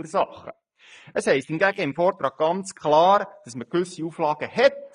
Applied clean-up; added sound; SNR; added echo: neural mask model Resemble Enhance denoiser.